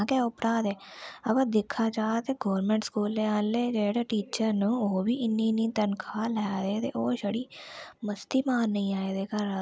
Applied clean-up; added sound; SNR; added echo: none; none; none; none.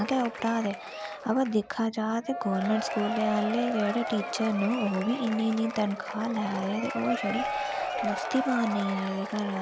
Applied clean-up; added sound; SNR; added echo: none; Applause / Crowd / Cheering; 6 dB; none.